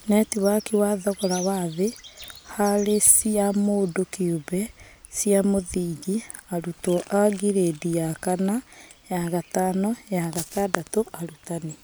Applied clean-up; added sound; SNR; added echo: none; none; none; none.